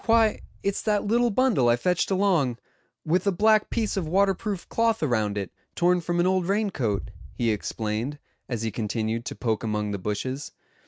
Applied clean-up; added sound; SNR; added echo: neural mask model RNNoise.